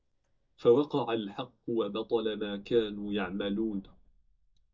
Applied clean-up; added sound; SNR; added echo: neural mask model DeepFilterNet 3.